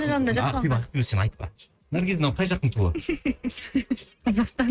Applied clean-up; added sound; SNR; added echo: neural mask model RNNoise.